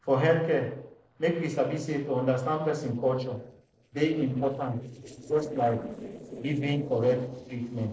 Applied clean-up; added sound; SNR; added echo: neural separator model SepFormer DNS4.